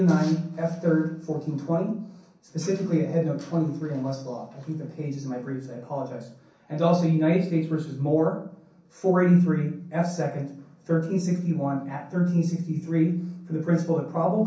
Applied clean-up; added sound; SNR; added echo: none; none; none; reverberation time 0.6 s.